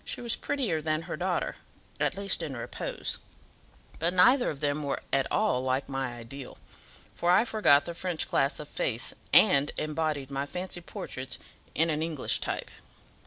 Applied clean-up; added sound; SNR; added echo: none; none; none; none.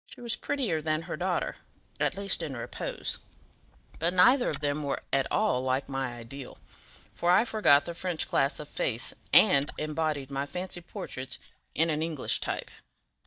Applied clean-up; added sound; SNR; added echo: neural mask model DeepFilterNet 3.